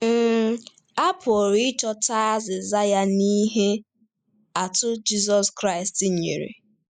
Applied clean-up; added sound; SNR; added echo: neural mask model Resemble Enhance denoiser.